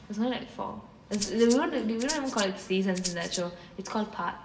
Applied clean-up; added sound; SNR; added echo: none; Rattle (instrument); 9 dB; reverberation time 0.9 s.